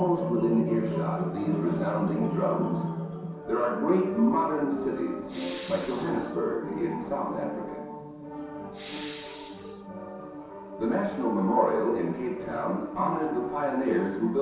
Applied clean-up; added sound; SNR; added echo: none; Respiratory sounds; 17 dB; reverberation time 0.7 s.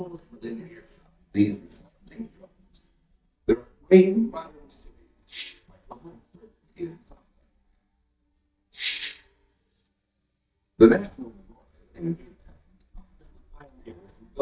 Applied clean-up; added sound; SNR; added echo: neural mask model DeepFilterNet 3.